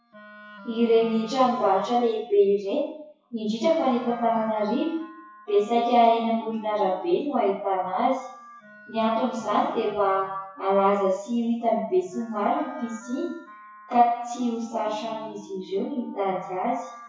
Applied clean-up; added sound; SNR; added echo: classical method WPE with log-MMSE.